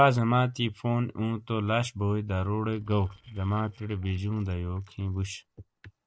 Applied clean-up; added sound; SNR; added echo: neural separator model SepFormer DNS4.